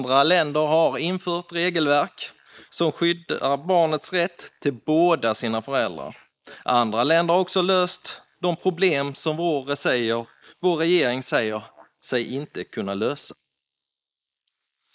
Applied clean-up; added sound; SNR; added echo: neural mask model Resemble Enhance denoiser.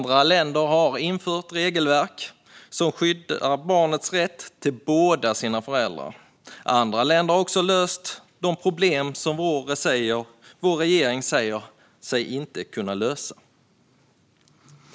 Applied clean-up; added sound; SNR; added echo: none; none; none; none.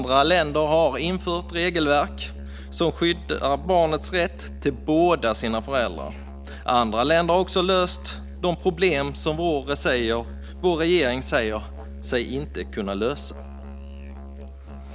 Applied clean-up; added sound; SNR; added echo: none; Musical instrument; 13 dB; none.